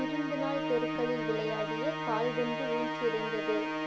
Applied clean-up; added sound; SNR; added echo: none; Musical instrument; 1 dB; none.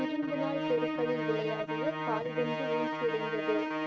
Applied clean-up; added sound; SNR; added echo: neural mask model RNNoise.